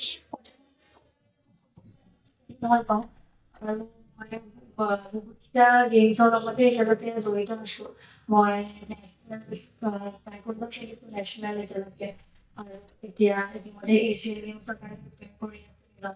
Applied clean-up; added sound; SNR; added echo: neural mask model DeepFilterNet 3.